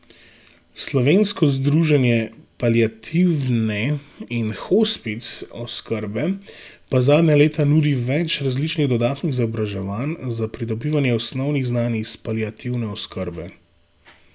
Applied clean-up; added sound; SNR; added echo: none; none; none; none.